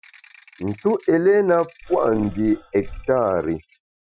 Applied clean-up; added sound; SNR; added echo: classical method Wiener filter.